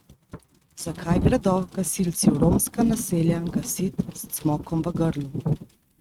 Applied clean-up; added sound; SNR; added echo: neural mask model RNNoise.